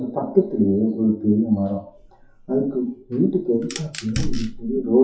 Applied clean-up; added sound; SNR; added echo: classical method WPE with log-MMSE.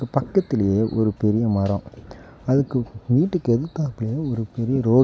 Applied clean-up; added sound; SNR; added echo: none; none; none; none.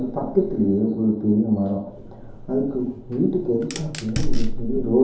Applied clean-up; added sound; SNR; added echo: none; Fire; 4 dB; reverberation time 2.8 s.